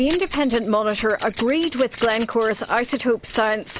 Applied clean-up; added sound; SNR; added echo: none; Keys jangling; 10 dB; none.